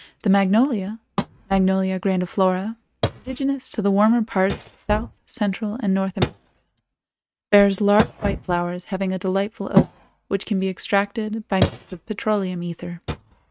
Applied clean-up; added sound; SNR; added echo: neural mask model RNNoise.